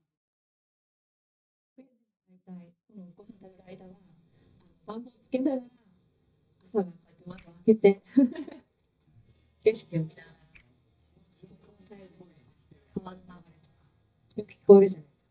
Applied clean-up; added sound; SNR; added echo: neural mask model DeepFilterNet 3.